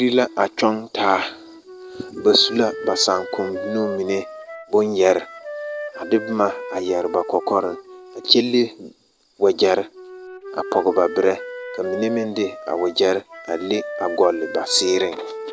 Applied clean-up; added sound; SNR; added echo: none; Wind instrument, woodwind instrument; 12 dB; none.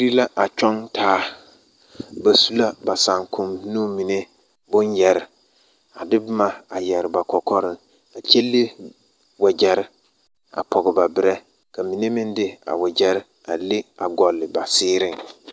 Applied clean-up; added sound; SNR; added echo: none; none; none; none.